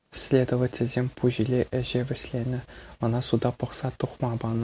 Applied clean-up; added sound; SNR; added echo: none; none; none; none.